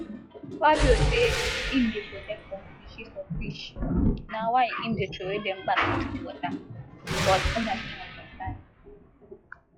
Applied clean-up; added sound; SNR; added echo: classical method log-MMSE.